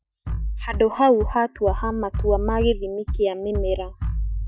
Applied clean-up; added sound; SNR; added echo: classical method Wiener filter.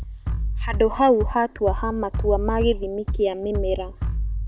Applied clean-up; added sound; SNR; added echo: none; Bass drum; 3 dB; none.